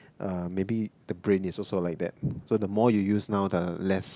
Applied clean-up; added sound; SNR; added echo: none; none; none; none.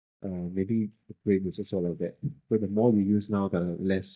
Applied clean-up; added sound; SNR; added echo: neural mask model DeepFilterNet 3.